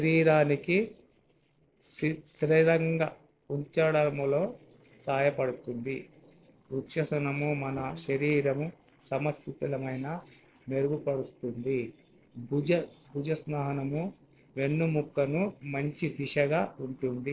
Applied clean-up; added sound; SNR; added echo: neural separator model SepFormer DNS4.